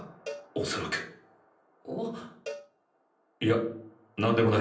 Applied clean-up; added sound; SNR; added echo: none; Cowbell; 16 dB; reverberation time 0.6 s.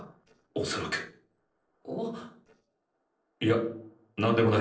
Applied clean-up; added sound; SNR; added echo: neural separator model SepFormer DNS4.